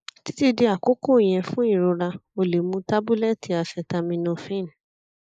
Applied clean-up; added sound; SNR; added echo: neural mask model Resemble Enhance denoiser.